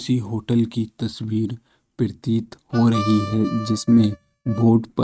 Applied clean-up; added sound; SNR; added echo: neural mask model RNNoise.